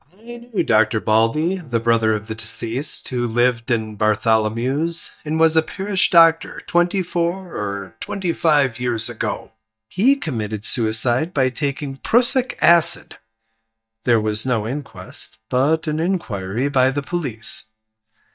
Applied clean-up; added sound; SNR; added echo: neural mask model DeepFilterNet 3.